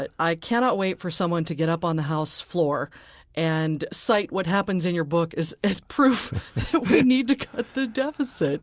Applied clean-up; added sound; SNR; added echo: none; none; none; none.